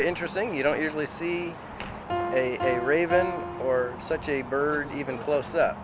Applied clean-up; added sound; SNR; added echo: none; Piano; 9 dB; none.